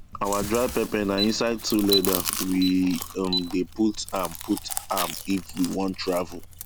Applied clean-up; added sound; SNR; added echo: none; Alarm + Chewing, mastication; 7 dB; none.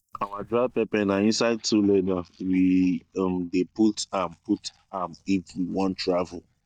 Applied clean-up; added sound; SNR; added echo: neural mask model DeepFilterNet 3.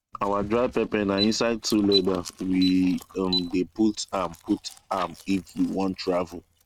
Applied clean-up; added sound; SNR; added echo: neural mask model RNNoise.